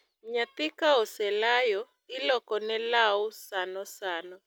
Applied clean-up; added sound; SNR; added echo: none; none; none; none.